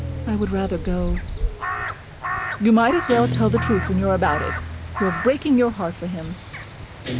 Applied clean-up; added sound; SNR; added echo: none; Crow + Guitar; 4 dB; none.